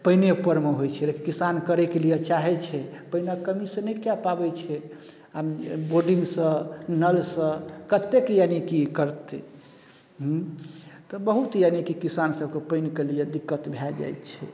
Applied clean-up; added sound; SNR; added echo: none; none; none; none.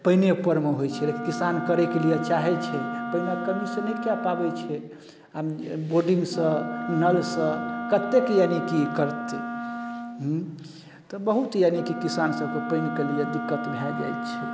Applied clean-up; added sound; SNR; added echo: none; Wind instrument, woodwind instrument; 7 dB; none.